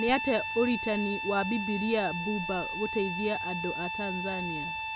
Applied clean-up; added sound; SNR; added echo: none; Harmonica; 4 dB; none.